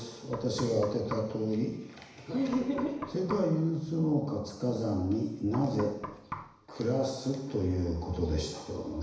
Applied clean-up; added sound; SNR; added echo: none; Knock; 14 dB; reverberation time 1.0 s.